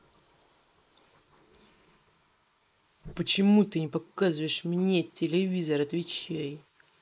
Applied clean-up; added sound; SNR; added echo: neural mask model Resemble Enhance denoiser.